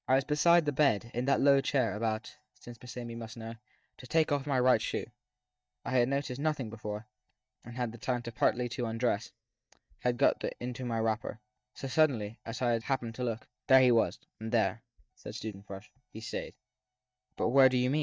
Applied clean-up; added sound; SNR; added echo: neural mask model DeepFilterNet 3.